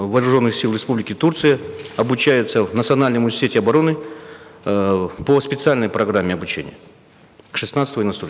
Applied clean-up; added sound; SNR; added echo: none; none; none; none.